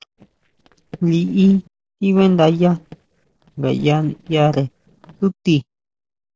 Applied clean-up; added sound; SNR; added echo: neural separator model SepFormer DNS4.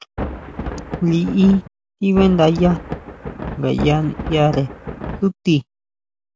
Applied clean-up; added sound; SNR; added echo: none; Thunder; 9 dB; none.